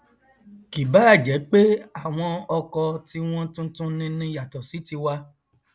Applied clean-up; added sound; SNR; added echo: none; none; none; none.